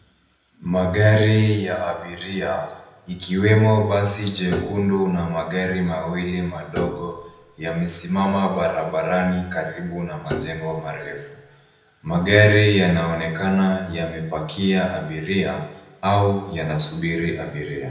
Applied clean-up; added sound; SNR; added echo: none; Piano; 12 dB; reverberation time 0.8 s.